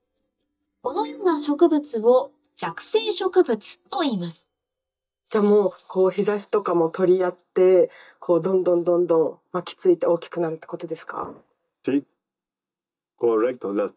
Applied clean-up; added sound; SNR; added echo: neural mask model DeepFilterNet 3.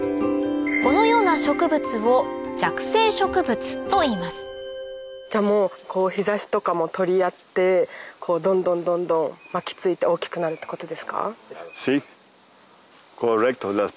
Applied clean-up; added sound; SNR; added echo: none; none; none; none.